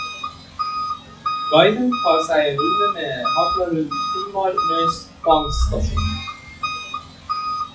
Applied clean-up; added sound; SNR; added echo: classical method WPE with log-MMSE.